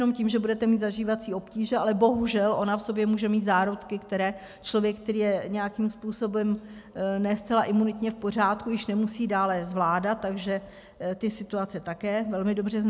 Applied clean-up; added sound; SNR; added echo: none; none; none; none.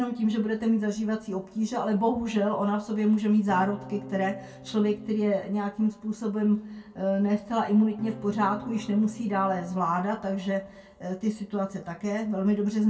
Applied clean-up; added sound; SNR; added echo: none; Electric guitar / Strum; 16 dB; reverberation time 0.2 s.